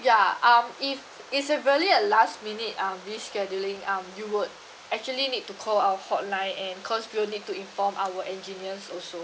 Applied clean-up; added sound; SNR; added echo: none; none; none; none.